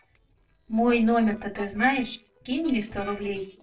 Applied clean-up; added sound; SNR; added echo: neural separator model SepFormer DNS4.